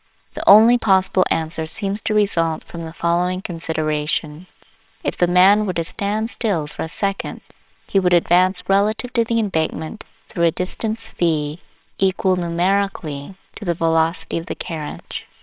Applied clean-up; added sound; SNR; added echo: neural separator model SepFormer WHAMR!.